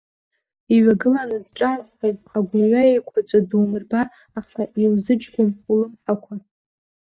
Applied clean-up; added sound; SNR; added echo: neural mask model DeepFilterNet 3.